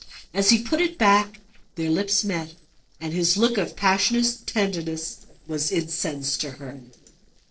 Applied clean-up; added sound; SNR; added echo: neural separator model SepFormer DNS4.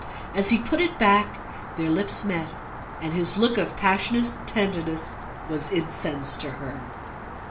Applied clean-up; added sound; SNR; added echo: none; Rain; 11 dB; reverberation time 0.4 s.